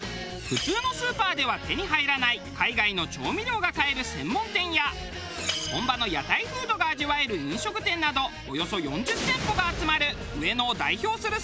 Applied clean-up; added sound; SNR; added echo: none; none; none; none.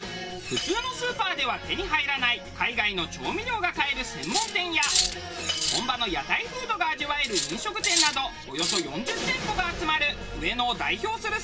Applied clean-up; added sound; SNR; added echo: none; Cutlery, silverware; 1 dB; reverberation time 0.2 s.